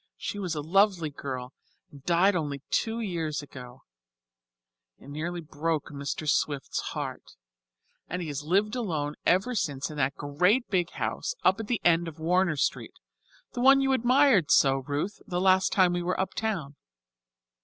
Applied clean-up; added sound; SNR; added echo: none; none; none; none.